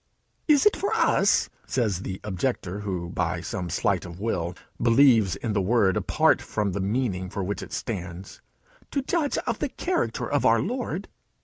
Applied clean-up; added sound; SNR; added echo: none; none; none; none.